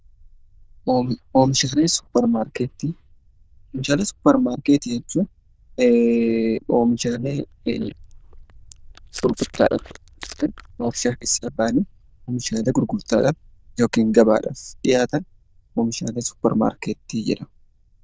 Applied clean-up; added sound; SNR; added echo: neural diffusion model UNIVERSE++.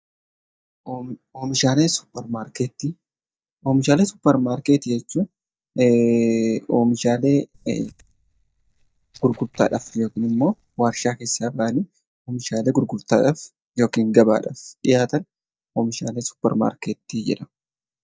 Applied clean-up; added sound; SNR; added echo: neural mask model DeepFilterNet 3.